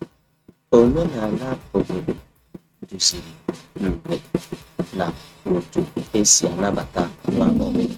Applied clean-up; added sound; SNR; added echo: neural mask model RNNoise.